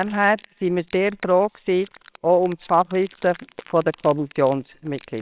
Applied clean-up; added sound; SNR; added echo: neural separator model SepFormer WHAMR!.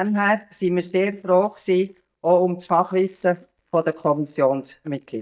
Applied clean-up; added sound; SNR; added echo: neural mask model DeepFilterNet 3.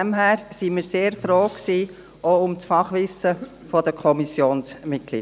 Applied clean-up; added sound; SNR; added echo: none; none; none; none.